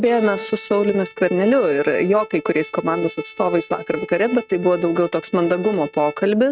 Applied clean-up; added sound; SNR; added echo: neural mask model RNNoise.